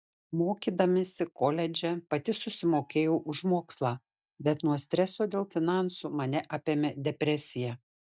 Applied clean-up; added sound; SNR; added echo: neural mask model DeepFilterNet 3.